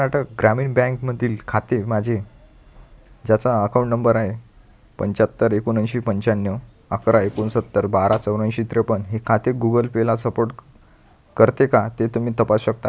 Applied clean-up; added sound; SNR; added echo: none; Drawer open or close; 20 dB; none.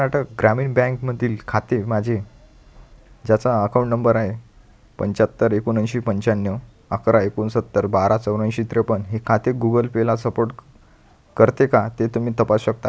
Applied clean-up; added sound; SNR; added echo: none; none; none; none.